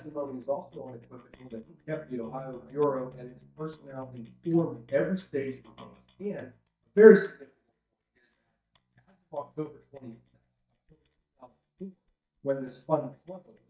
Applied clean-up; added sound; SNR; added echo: neural mask model DeepFilterNet 3.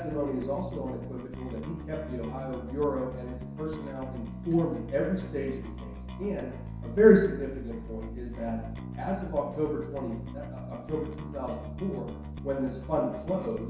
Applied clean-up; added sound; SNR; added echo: none; Bass guitar; 9 dB; reverberation time 0.7 s.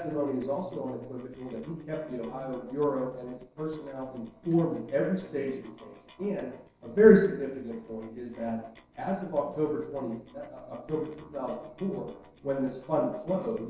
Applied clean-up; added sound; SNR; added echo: neural separator model SepFormer DNS4.